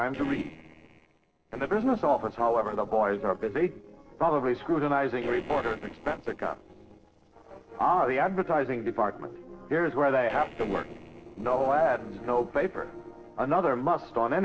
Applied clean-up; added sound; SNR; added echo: neural separator model SepFormer DNS4.